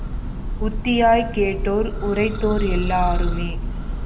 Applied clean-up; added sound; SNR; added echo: none; Church bell; 2 dB; none.